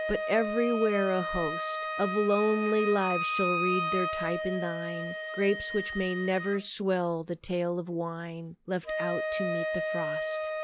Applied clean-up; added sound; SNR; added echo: none; Wind instrument, woodwind instrument; 4 dB; none.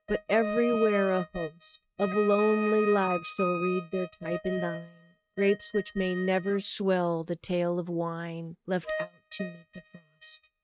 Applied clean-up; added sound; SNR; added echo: neural mask model RNNoise.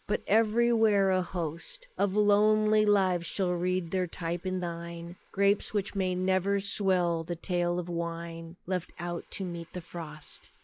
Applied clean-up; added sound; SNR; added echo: neural mask model Resemble Enhance denoiser.